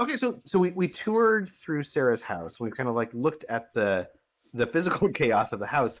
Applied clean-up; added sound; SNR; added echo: neural mask model Resemble Enhance denoiser.